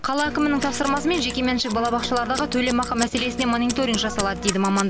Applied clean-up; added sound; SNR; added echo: none; Printer + Scissors; 8 dB; none.